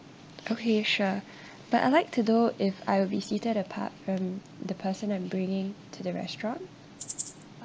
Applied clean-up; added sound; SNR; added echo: none; Rattle (instrument); 10 dB; none.